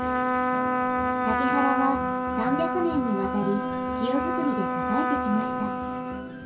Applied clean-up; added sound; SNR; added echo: none; Trumpet; -2 dB; reverberation time 0.2 s.